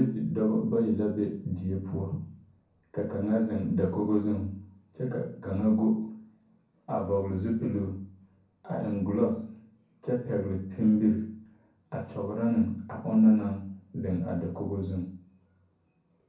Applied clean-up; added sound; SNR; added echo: none; none; none; reverberation time 0.6 s.